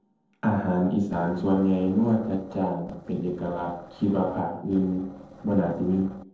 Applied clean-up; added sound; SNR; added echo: neural separator model SepFormer DNS4.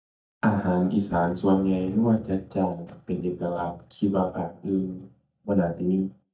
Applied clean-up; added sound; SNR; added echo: neural mask model DeepFilterNet 3.